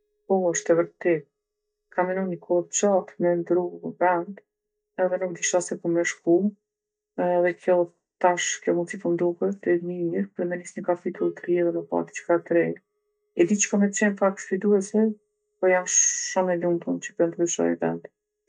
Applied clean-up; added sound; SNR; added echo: neural mask model DeepFilterNet 3.